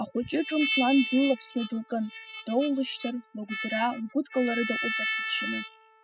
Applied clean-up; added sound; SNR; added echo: classical method spectral subtraction.